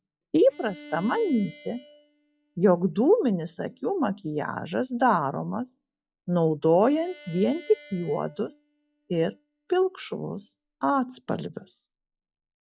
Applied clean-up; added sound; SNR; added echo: classical method log-MMSE.